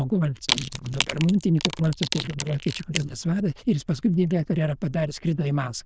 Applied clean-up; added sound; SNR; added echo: neural diffusion model UNIVERSE++.